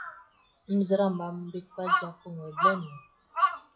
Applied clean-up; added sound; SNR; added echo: classical method WPE with log-MMSE.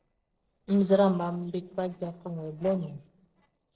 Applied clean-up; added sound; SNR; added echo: neural separator model SepFormer DNS4.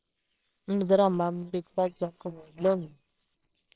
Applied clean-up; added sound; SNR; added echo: neural separator model SepFormer WHAMR!.